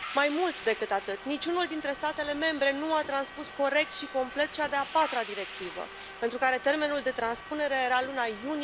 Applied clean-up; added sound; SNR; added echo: none; Subway, metro, underground; 13 dB; none.